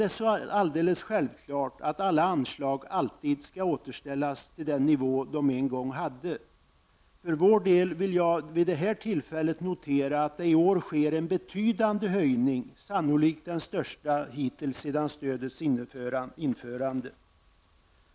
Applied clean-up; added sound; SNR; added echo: none; none; none; none.